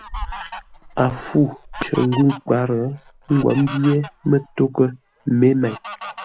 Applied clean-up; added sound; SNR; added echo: none; Fowl; 14 dB; none.